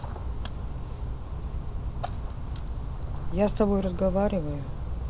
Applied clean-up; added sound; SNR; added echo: none; Splash, splatter; 0 dB; none.